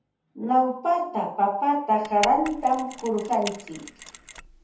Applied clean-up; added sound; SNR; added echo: none; Mechanisms; 14 dB; reverberation time 0.6 s.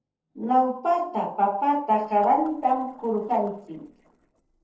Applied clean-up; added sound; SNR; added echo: neural separator model SepFormer DNS4.